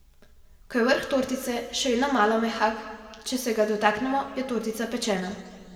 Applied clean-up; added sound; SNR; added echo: none; none; none; reverberation time 1.8 s.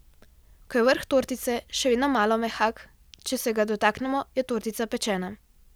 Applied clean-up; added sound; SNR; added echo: none; none; none; none.